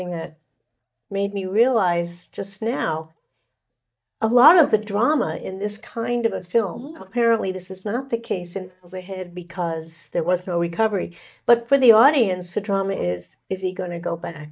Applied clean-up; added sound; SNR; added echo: neural mask model DeepFilterNet 3.